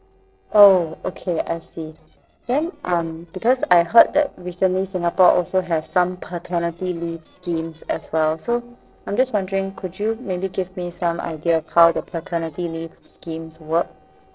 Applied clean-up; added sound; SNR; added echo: neural separator model SepFormer DNS4.